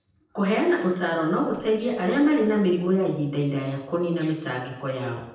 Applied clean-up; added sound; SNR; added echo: neural separator model SepFormer DNS4.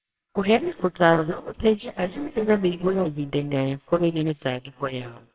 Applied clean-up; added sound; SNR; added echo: neural separator model SepFormer WHAMR!.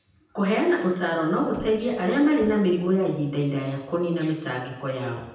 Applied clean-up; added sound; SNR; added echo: none; Printer; 19 dB; reverberation time 0.9 s.